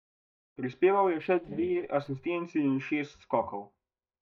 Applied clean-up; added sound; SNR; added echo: neural mask model DeepFilterNet 3.